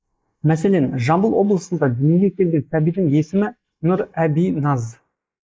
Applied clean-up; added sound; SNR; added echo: neural mask model Resemble Enhance denoiser.